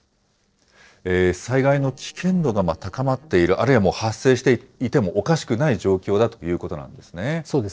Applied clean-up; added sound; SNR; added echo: neural separator model SepFormer DNS4.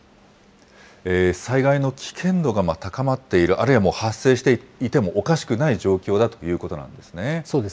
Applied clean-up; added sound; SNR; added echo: none; none; none; none.